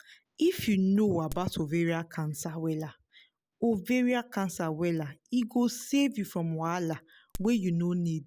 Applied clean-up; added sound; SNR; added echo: none; Crack; 18 dB; none.